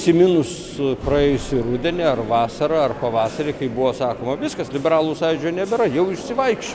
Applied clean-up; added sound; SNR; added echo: none; none; none; none.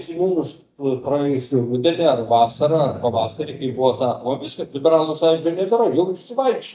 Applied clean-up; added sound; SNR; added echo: neural mask model DeepFilterNet 3.